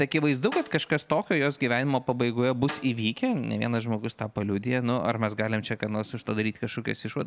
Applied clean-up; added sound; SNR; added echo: none; Snare drum; 19 dB; none.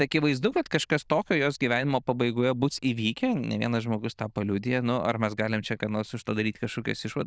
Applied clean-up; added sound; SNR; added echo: neural diffusion model UNIVERSE++.